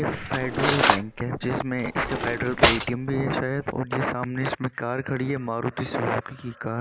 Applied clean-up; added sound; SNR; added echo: none; Cutlery, silverware; 0 dB; none.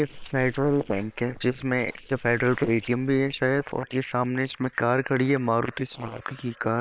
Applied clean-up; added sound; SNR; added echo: neural separator model SepFormer WHAM!.